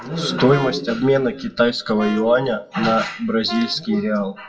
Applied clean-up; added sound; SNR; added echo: classical method WPE with log-MMSE.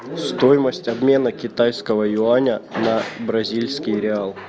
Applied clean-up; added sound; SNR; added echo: none; none; none; none.